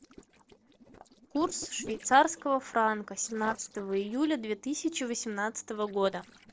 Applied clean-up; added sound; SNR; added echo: neural separator model SepFormer DNS4.